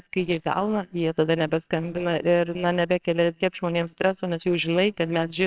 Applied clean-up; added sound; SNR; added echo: neural separator model SepFormer WHAMR!.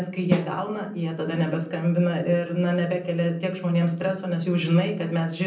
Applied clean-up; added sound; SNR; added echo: none; Snare drum; 10 dB; reverberation time 0.6 s.